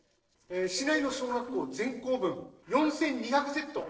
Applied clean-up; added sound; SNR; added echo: neural separator model SepFormer DNS4.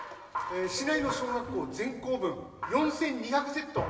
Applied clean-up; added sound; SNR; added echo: none; Crushing; 20 dB; reverberation time 1.2 s.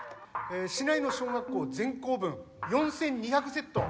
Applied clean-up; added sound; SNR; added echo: none; none; none; none.